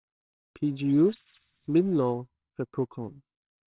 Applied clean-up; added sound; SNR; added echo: neural separator model SepFormer WHAMR!.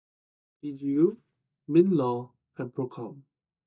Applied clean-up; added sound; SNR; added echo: neural mask model DeepFilterNet 3.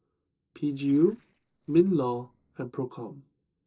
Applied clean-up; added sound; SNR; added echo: neural separator model SepFormer DNS4.